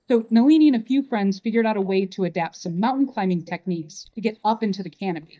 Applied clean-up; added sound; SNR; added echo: neural mask model DeepFilterNet 3.